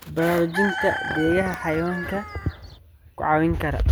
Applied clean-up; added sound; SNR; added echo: none; Chicken, rooster; 7 dB; none.